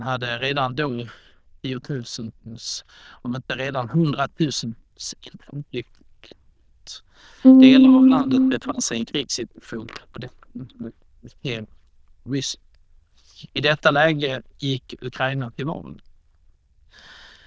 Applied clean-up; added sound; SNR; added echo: neural diffusion model UNIVERSE++.